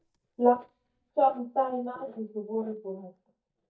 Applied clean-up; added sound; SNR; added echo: neural mask model DeepFilterNet 3.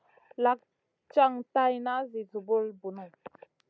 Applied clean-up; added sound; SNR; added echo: none; none; none; none.